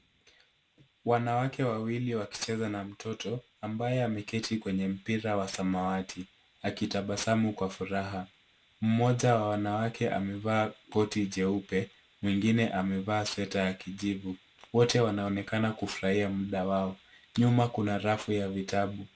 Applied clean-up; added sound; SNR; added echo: none; none; none; none.